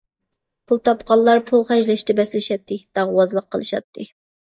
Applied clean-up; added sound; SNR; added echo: neural mask model DeepFilterNet 3.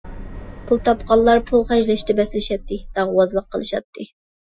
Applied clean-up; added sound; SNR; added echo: classical method Wiener filter.